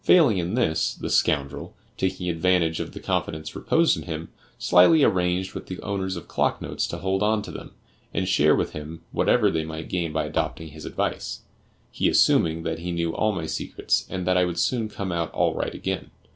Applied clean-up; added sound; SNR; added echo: none; none; none; none.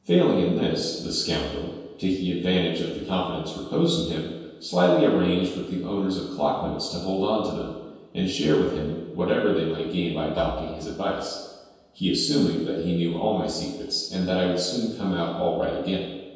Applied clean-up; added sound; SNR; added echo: none; none; none; reverberation time 1.2 s.